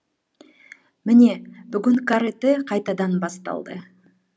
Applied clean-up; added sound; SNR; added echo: none; none; none; none.